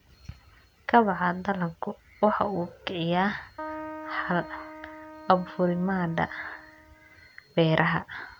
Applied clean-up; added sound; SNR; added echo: none; Keyboard (musical); 14 dB; none.